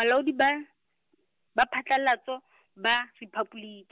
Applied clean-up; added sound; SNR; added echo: none; none; none; none.